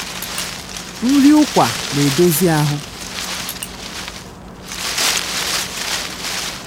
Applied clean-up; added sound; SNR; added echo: none; Wind; 5 dB; none.